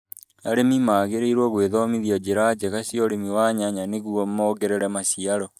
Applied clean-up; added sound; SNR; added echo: neural mask model DeepFilterNet 3.